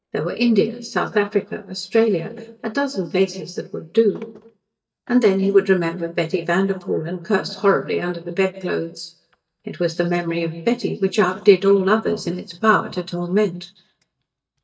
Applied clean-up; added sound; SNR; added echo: neural mask model DeepFilterNet 3.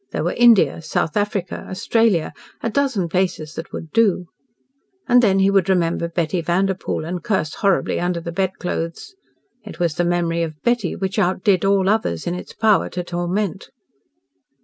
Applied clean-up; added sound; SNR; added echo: none; none; none; none.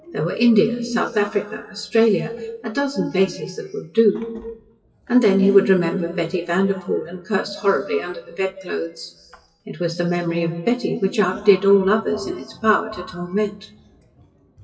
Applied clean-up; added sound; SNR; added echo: classical method WPE with log-MMSE.